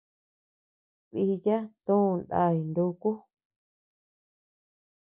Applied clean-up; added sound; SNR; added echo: none; none; none; none.